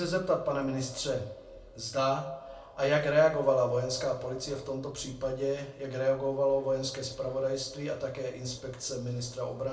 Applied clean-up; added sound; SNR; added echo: none; none; none; reverberation time 0.3 s.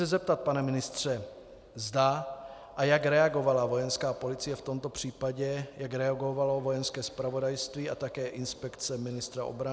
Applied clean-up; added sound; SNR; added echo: none; none; none; none.